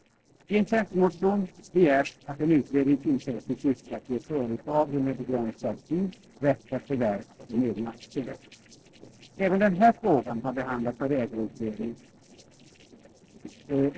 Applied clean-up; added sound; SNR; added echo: neural separator model SepFormer DNS4.